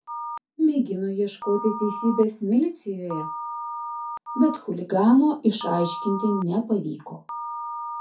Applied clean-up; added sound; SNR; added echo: none; Telephone; 11 dB; reverberation time 0.3 s.